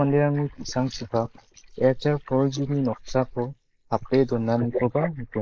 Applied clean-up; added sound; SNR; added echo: neural mask model Resemble Enhance denoiser.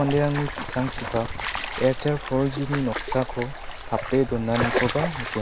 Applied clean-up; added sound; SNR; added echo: none; Stream; 5 dB; none.